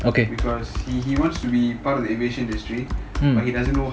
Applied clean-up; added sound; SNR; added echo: none; none; none; none.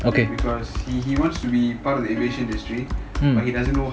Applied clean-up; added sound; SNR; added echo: none; Plucked string instrument; 16 dB; none.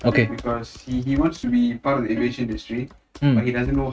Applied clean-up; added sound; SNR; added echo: neural mask model RNNoise.